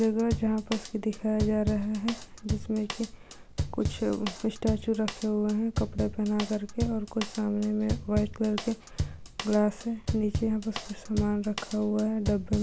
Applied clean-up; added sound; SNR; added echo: none; Drum kit; 7 dB; none.